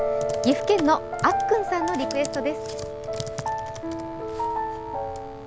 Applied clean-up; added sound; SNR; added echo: none; Computer keyboard; 14 dB; none.